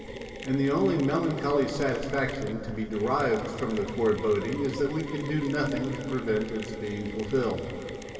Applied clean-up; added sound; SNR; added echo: none; Mechanisms; 11 dB; reverberation time 2.3 s.